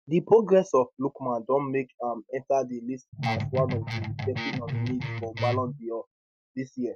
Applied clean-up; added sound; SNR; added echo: neural mask model RNNoise.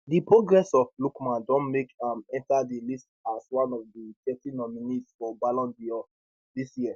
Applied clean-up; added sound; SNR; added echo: none; none; none; none.